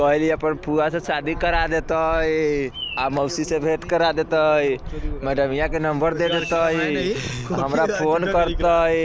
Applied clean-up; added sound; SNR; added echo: none; Bird vocalization, bird call, bird song; 12 dB; none.